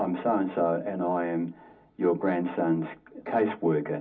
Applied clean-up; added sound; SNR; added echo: none; none; none; reverberation time 0.4 s.